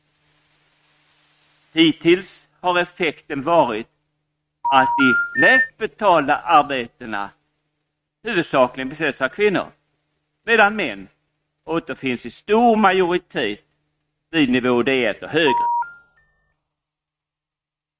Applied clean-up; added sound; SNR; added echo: neural mask model RNNoise.